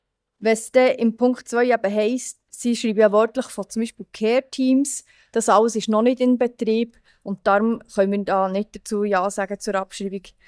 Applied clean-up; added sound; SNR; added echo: neural mask model DeepFilterNet 3.